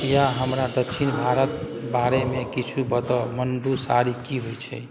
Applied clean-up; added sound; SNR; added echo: none; Crash cymbal; 19 dB; none.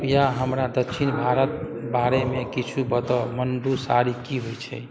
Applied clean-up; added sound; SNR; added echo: none; none; none; none.